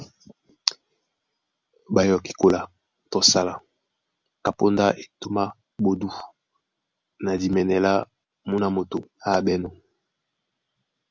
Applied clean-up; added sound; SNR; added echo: none; none; none; none.